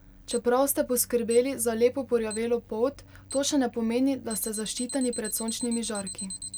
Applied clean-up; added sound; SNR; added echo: none; Alarm; 14 dB; none.